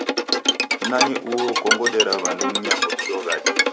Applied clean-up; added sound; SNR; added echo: none; Bowed string instrument; -4 dB; none.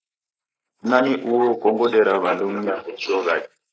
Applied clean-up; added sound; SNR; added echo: neural mask model Resemble Enhance denoiser.